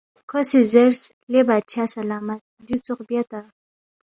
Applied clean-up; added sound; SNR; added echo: none; none; none; none.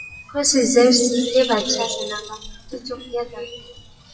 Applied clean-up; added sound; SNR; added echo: classical method WPE with log-MMSE.